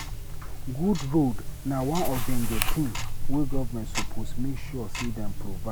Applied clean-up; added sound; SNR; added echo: none; Tick-tock; -3 dB; none.